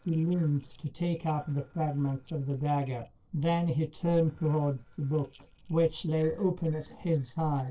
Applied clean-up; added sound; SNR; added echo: neural separator model SepFormer DNS4.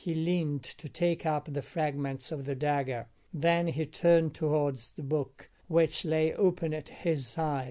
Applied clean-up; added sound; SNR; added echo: none; none; none; none.